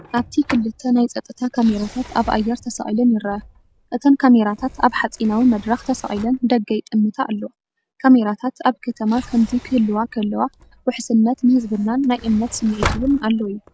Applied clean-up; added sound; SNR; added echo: none; Sliding door; 17 dB; none.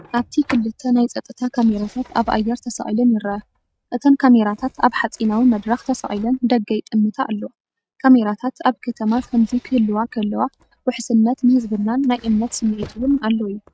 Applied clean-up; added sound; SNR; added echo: neural mask model RNNoise.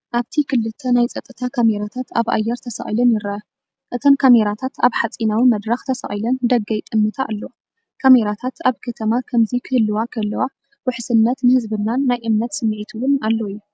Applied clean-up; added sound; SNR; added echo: none; none; none; none.